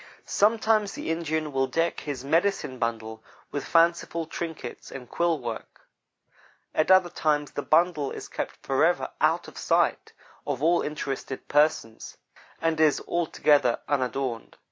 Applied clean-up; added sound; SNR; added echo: none; none; none; none.